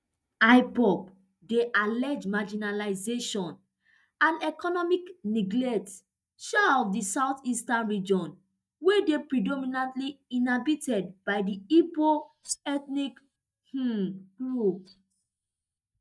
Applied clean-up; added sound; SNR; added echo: neural mask model DeepFilterNet 3.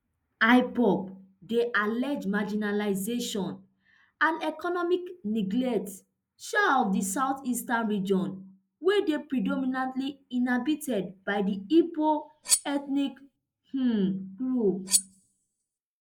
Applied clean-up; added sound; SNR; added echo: neural mask model Resemble Enhance denoiser.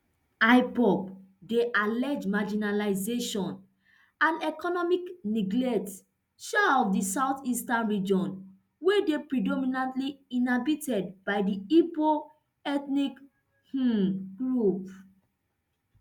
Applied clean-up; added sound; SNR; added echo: none; none; none; none.